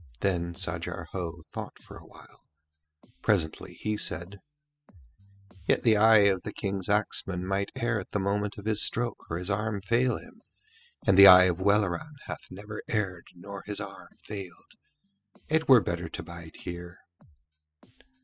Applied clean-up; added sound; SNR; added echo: classical method spectral subtraction.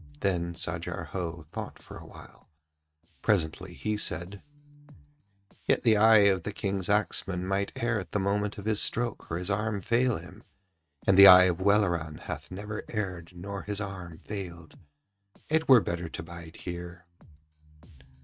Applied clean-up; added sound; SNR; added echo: neural mask model RNNoise.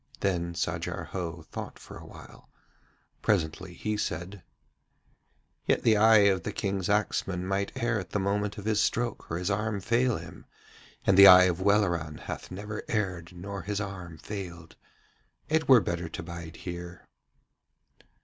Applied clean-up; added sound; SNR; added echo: none; none; none; none.